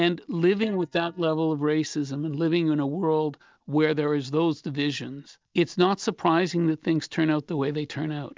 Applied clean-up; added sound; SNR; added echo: neural mask model DeepFilterNet 3.